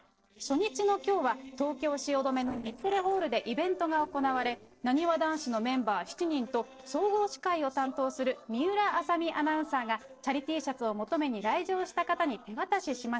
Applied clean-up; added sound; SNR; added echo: neural separator model SepFormer DNS4.